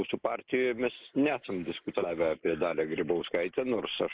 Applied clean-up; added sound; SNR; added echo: neural mask model Resemble Enhance denoiser.